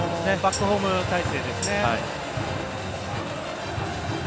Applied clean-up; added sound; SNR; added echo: none; Tambourine + Engine; 9 dB; none.